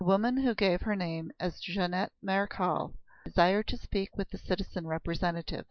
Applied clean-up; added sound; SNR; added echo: neural mask model Resemble Enhance denoiser.